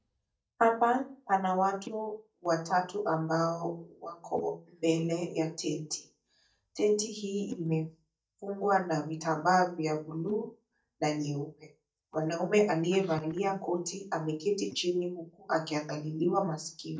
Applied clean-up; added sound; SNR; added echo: neural mask model DeepFilterNet 3.